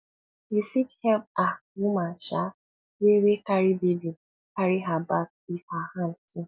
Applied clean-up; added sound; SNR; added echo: none; none; none; none.